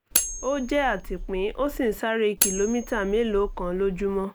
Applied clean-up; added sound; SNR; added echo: none; Cutlery, silverware; 6 dB; none.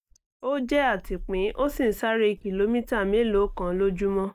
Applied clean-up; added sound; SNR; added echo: neural mask model DeepFilterNet 3.